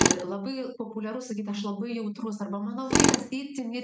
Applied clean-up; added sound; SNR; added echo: none; Tools; -3 dB; none.